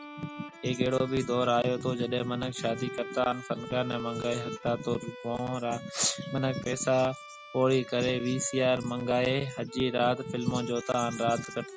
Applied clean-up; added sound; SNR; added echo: none; Bowed string instrument; 14 dB; none.